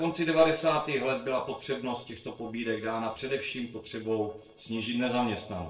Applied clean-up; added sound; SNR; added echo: neural separator model SepFormer DNS4.